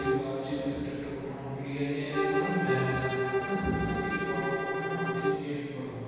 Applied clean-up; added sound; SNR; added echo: none; Bowed string instrument; 0 dB; reverberation time 2.1 s.